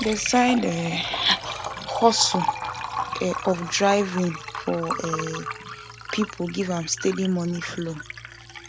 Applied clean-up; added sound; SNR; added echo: none; Liquid; 8 dB; none.